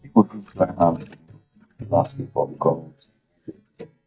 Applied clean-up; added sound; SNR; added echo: neural mask model DeepFilterNet 3.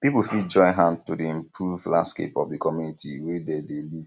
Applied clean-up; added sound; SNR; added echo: none; none; none; none.